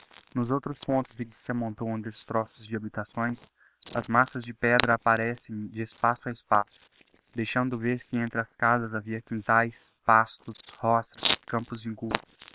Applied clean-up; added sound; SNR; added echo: neural separator model SepFormer WHAM!.